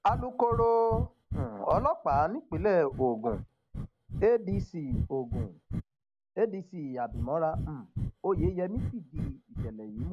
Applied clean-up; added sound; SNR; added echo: none; Breathing; 6 dB; none.